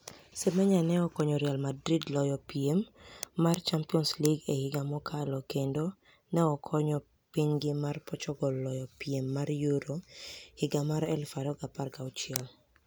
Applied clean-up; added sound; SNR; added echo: none; none; none; none.